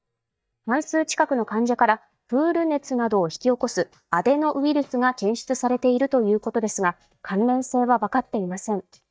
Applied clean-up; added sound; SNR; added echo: neural mask model DeepFilterNet 3.